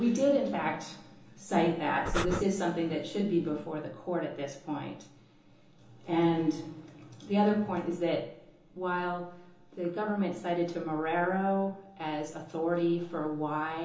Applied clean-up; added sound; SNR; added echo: none; Breathing; 0 dB; reverberation time 1.2 s.